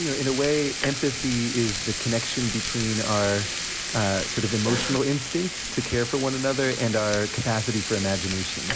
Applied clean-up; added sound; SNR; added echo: none; Frying (food); 4 dB; none.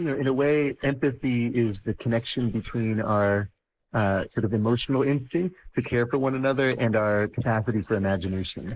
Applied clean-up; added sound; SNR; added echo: neural mask model Resemble Enhance denoiser.